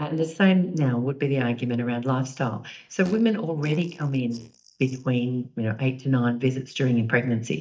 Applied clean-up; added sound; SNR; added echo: neural mask model DeepFilterNet 3.